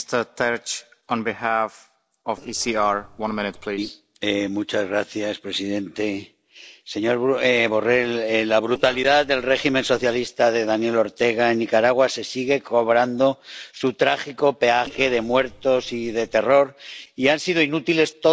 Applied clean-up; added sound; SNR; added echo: neural separator model SepFormer DNS4.